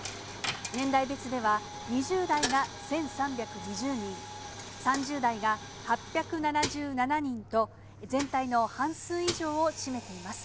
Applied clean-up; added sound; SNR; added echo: none; Coin (dropping); 9 dB; none.